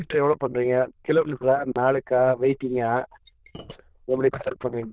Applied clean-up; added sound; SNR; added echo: neural diffusion model UNIVERSE++.